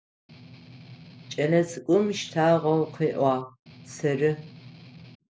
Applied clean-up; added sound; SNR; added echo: none; Strum; 20 dB; none.